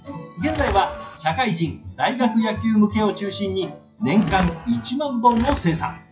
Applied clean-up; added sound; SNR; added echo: classical method WPE with log-MMSE.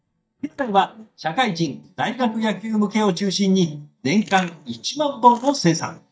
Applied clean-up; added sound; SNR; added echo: neural mask model DeepFilterNet 3.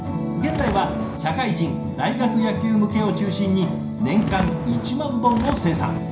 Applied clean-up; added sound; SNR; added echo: none; Walk, footsteps; 8 dB; reverberation time 0.5 s.